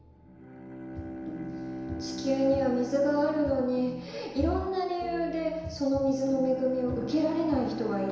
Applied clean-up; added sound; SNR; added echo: none; Bowed string instrument; 11 dB; reverberation time 1.0 s.